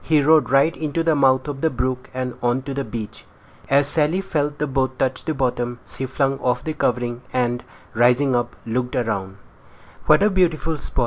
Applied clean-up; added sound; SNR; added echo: none; none; none; none.